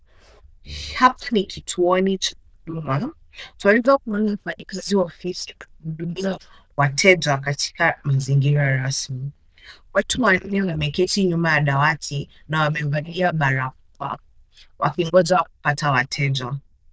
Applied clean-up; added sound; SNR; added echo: neural diffusion model UNIVERSE++.